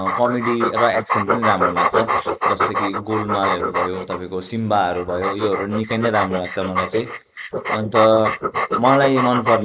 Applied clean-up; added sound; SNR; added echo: neural mask model Resemble Enhance denoiser.